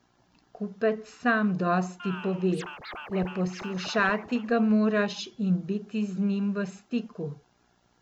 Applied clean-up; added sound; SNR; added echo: none; Scratching (performance technique); 14 dB; none.